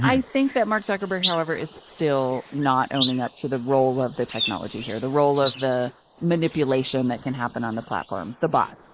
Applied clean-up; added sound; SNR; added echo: neural mask model Resemble Enhance denoiser.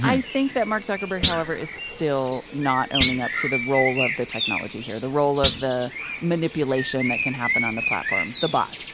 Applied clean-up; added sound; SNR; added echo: none; Thump, thud + Bird; 3 dB; none.